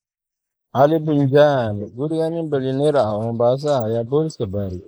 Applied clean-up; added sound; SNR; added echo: neural mask model Resemble Enhance denoiser.